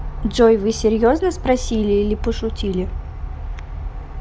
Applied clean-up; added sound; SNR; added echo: none; none; none; none.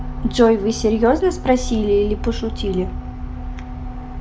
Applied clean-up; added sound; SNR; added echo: none; Wind instrument, woodwind instrument; 17 dB; reverberation time 0.3 s.